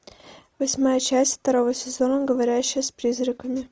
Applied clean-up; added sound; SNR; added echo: none; none; none; none.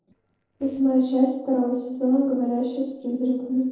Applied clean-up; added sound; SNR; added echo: neural separator model SepFormer DNS4.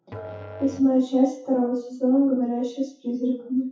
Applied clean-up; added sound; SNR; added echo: classical method WPE with log-MMSE.